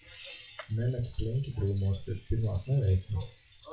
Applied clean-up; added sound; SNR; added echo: classical method WPE with log-MMSE.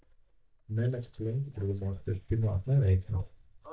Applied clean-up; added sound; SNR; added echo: neural mask model DeepFilterNet 3.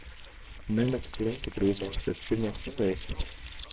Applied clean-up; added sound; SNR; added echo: neural separator model SepFormer WHAMR!.